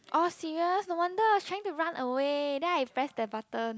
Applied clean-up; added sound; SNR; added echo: none; none; none; none.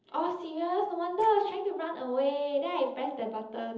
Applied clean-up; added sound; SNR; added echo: neural separator model SepFormer DNS4.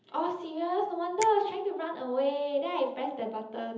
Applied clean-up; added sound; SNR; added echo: none; Finger snapping; 18 dB; reverberation time 0.7 s.